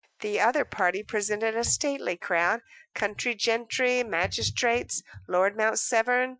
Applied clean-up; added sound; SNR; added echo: classical method Wiener filter.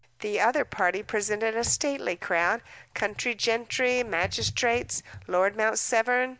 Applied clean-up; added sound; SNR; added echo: none; Drawer open or close; 20 dB; none.